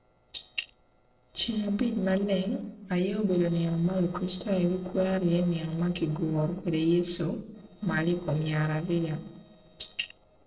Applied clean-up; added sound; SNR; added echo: neural separator model SepFormer DNS4.